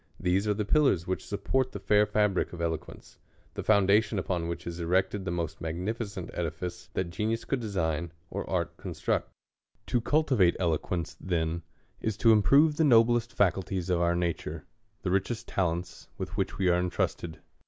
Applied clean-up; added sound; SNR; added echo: none; none; none; none.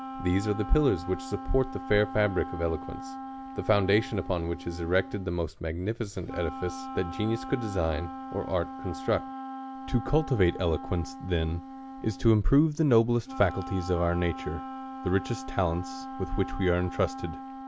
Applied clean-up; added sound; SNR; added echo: none; Wind instrument, woodwind instrument; 11 dB; none.